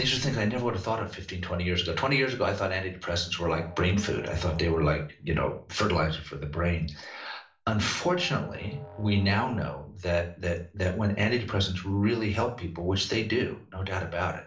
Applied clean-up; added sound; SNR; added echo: none; Musical instrument; 19 dB; reverberation time 0.3 s.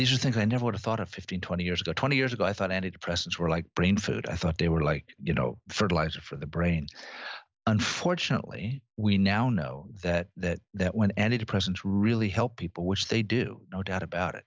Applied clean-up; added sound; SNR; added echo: none; none; none; none.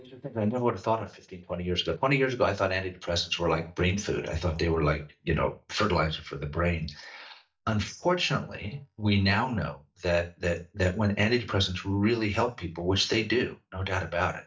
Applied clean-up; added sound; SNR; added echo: neural mask model DeepFilterNet 3.